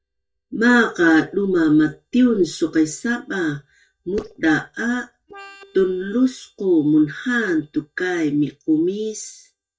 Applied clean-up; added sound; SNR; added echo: neural mask model DeepFilterNet 3.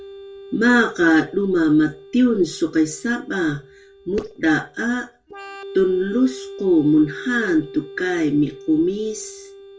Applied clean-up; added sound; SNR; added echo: none; Organ; 18 dB; reverberation time 0.2 s.